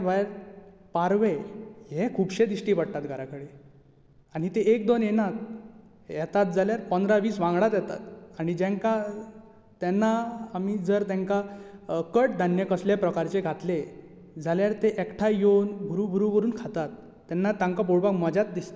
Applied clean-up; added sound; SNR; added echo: none; none; none; none.